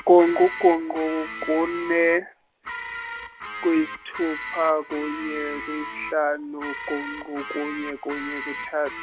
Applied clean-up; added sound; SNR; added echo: none; Guitar; 11 dB; none.